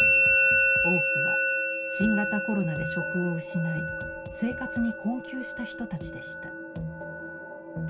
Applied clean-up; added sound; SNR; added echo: none; Musical instrument; -4 dB; reverberation time 0.2 s.